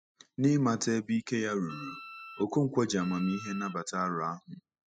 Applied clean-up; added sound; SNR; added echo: classical method spectral subtraction.